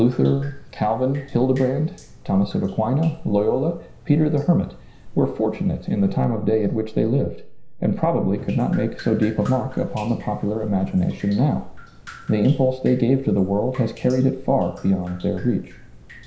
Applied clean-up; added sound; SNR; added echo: none; Drip; 16 dB; reverberation time 0.5 s.